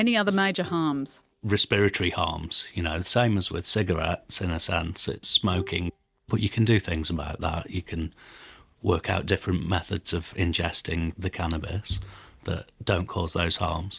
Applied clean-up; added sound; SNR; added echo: neural mask model DeepFilterNet 3.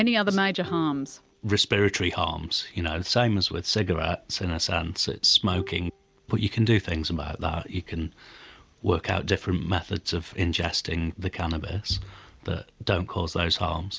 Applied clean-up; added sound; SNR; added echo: none; Bowed string instrument; 19 dB; none.